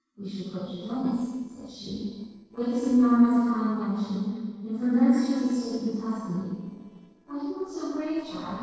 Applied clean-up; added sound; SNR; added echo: neural separator model SepFormer DNS4.